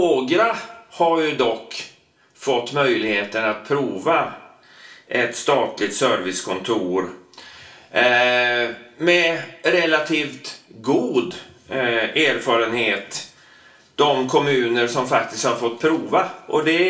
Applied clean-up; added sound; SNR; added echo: none; none; none; reverberation time 0.3 s.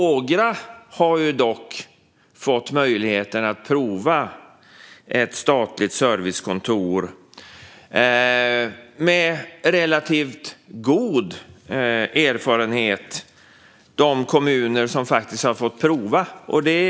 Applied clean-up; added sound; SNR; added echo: none; none; none; none.